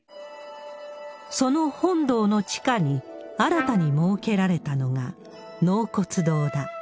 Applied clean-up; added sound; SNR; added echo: none; Trumpet; 10 dB; none.